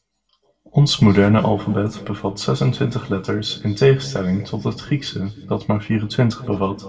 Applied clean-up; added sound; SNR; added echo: none; none; none; reverberation time 1.3 s.